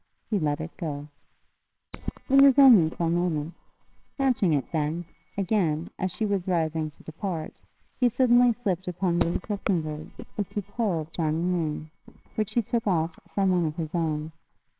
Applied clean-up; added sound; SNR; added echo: neural separator model SepFormer WHAMR!.